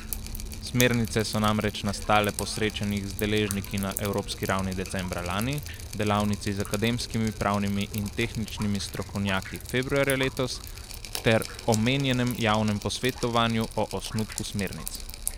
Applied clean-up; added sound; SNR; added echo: none; Drip; 10 dB; none.